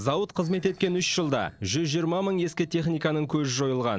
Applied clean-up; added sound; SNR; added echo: neural separator model SepFormer DNS4.